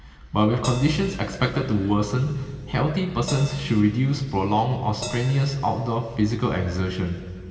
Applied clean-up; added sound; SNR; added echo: none; Crash cymbal; 11 dB; reverberation time 2.5 s.